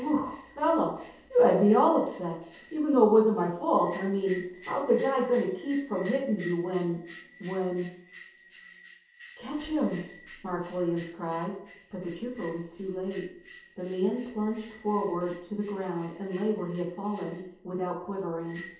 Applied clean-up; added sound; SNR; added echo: none; Bell; 15 dB; reverberation time 0.7 s.